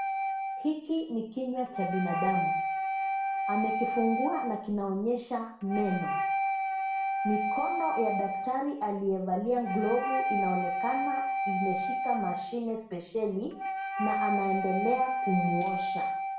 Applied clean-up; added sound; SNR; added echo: none; Wind instrument, woodwind instrument; 0 dB; reverberation time 0.5 s.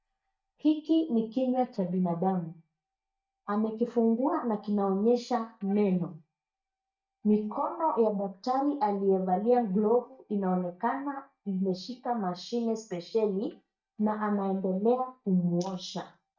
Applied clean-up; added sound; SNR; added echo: neural mask model DeepFilterNet 3.